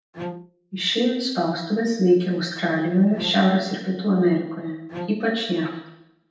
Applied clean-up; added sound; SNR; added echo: neural separator model SepFormer DNS4.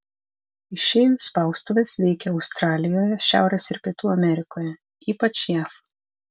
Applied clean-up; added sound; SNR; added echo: none; none; none; none.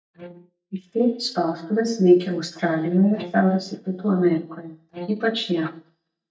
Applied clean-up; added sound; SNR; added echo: neural mask model DeepFilterNet 3.